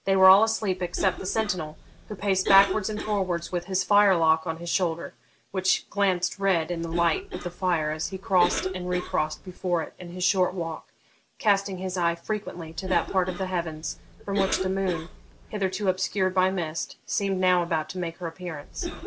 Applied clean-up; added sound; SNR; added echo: none; Cough; 12 dB; none.